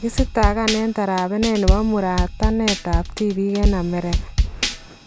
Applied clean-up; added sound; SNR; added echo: none; Drum / Drum kit; 1 dB; none.